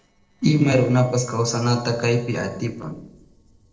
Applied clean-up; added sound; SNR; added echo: neural separator model SepFormer DNS4.